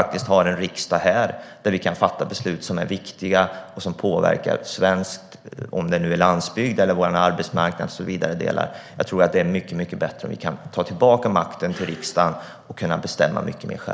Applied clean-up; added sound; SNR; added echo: none; none; none; none.